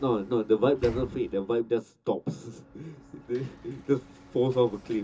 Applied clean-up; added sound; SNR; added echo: none; Sliding door / Slam; 17 dB; reverberation time 0.2 s.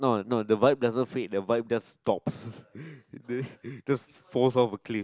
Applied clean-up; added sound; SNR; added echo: none; none; none; none.